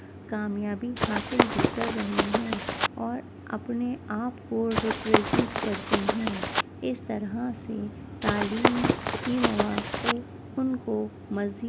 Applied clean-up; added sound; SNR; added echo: none; Run; -4 dB; none.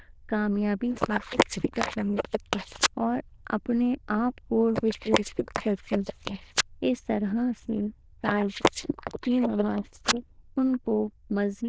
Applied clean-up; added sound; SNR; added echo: neural diffusion model UNIVERSE++.